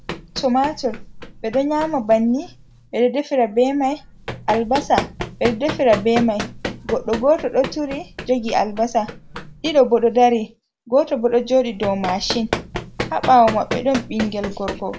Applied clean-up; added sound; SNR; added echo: none; Run; 11 dB; none.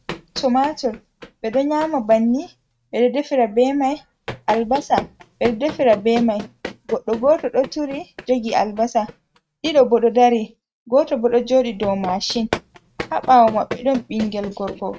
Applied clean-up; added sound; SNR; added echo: neural mask model RNNoise.